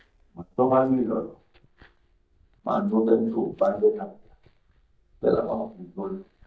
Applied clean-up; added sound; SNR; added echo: neural mask model DeepFilterNet 3.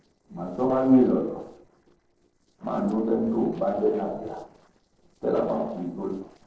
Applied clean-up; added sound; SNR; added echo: neural separator model SepFormer DNS4.